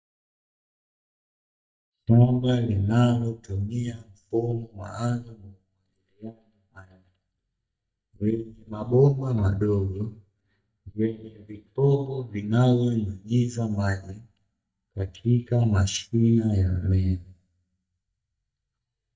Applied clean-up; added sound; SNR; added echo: neural mask model DeepFilterNet 3.